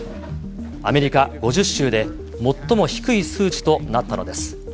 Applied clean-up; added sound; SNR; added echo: none; none; none; none.